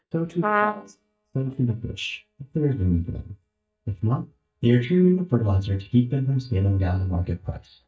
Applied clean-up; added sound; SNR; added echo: neural mask model DeepFilterNet 3.